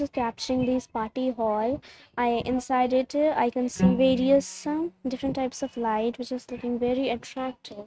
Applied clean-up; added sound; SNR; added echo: neural mask model RNNoise.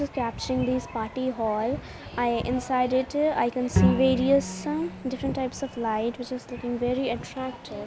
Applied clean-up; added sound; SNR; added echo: none; Bowed string instrument; 2 dB; none.